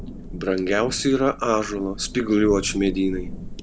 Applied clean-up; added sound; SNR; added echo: none; Thunder / Rain; 11 dB; none.